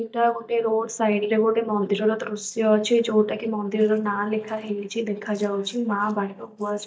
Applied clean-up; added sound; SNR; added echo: neural mask model DeepFilterNet 3.